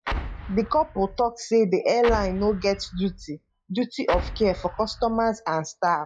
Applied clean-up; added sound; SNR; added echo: classical method log-MMSE.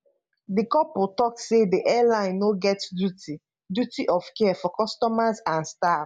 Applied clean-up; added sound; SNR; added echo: none; none; none; none.